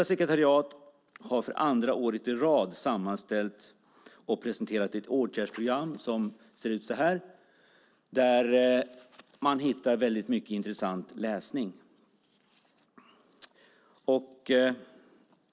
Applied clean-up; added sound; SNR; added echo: none; none; none; none.